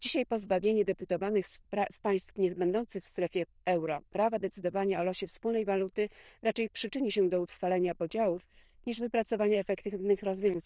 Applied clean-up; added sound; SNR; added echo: neural diffusion model UNIVERSE++.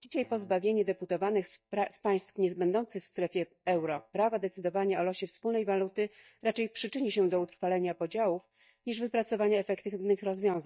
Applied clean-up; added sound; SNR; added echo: neural mask model DeepFilterNet 3.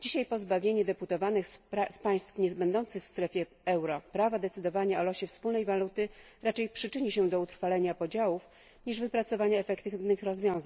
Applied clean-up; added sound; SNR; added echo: none; none; none; none.